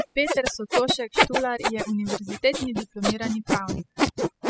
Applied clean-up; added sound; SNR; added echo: classical method spectral subtraction.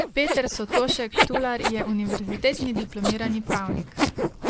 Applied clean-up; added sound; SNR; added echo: neural mask model Resemble Enhance denoiser.